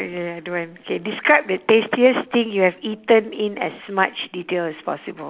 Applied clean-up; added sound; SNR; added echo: none; none; none; none.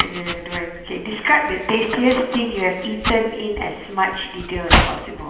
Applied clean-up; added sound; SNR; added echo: none; Domestic sounds, home sounds; 4 dB; reverberation time 1.1 s.